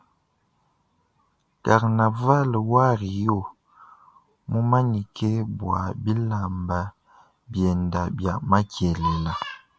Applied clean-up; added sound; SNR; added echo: none; none; none; none.